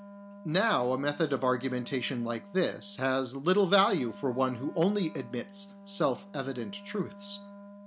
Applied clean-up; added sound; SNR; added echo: none; Wind instrument, woodwind instrument; 18 dB; none.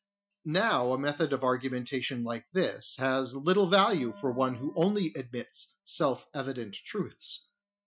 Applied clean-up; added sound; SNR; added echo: classical method Wiener filter.